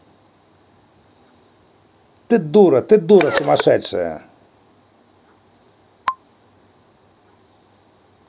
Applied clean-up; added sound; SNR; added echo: none; none; none; none.